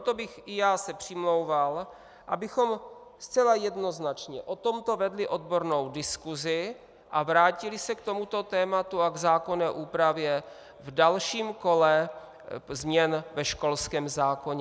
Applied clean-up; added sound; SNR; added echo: none; none; none; none.